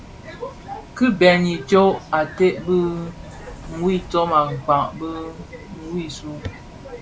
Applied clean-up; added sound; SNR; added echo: none; Bus; 17 dB; none.